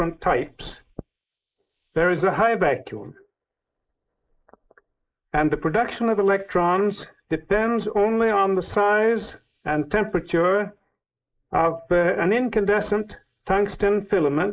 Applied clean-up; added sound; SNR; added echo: neural mask model Resemble Enhance denoiser.